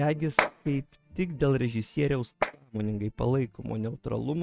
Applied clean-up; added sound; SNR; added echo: neural mask model RNNoise.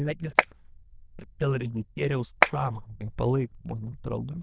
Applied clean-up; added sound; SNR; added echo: neural diffusion model UNIVERSE++.